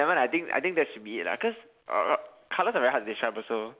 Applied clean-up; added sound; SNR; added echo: none; none; none; none.